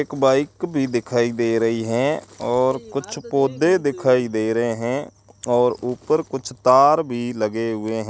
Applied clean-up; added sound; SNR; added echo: none; none; none; none.